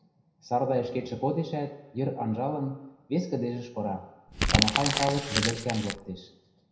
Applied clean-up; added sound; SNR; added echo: none; Crumpling, crinkling; -2 dB; reverberation time 0.8 s.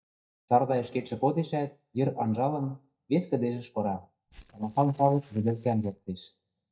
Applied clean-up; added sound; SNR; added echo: neural mask model DeepFilterNet 3.